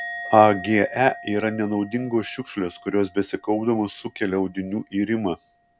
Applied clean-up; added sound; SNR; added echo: none; Musical instrument; 17 dB; none.